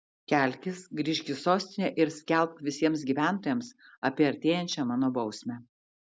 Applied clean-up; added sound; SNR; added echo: none; none; none; none.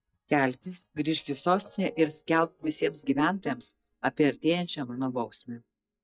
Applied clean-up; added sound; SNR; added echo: neural mask model DeepFilterNet 3.